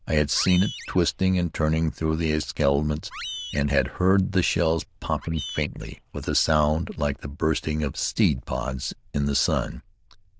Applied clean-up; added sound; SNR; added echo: neural diffusion model UNIVERSE++.